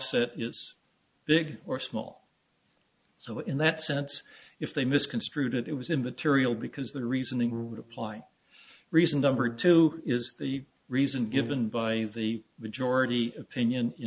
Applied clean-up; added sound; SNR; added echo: none; Brass instrument; 11 dB; none.